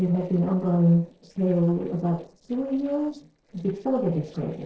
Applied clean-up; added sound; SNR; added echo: neural separator model SepFormer DNS4.